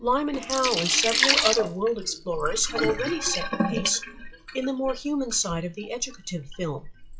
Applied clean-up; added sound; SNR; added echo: classical method log-MMSE.